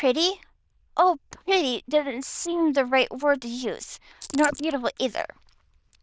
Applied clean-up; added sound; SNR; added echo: neural diffusion model UNIVERSE++.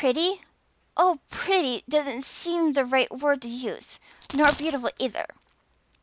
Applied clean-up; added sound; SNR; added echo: none; Coin (dropping); -2 dB; none.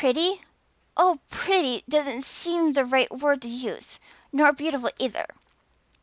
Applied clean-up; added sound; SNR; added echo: none; none; none; none.